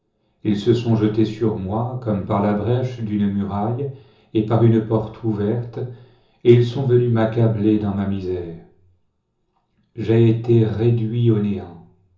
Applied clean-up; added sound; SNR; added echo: none; none; none; reverberation time 0.6 s.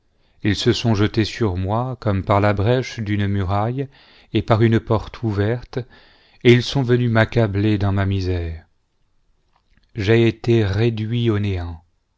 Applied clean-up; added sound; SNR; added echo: none; none; none; none.